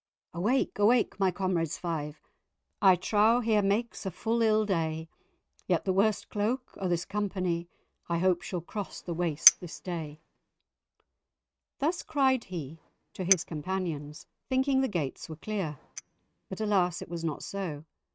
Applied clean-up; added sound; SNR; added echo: neural mask model RNNoise.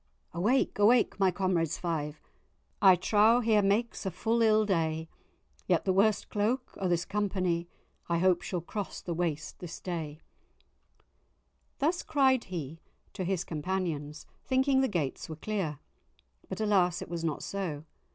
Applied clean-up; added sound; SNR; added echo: none; none; none; none.